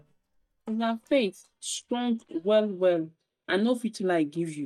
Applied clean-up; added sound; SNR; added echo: neural mask model DeepFilterNet 3.